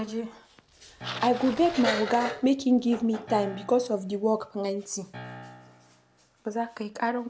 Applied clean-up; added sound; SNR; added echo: none; Piano + Bicycle; 17 dB; none.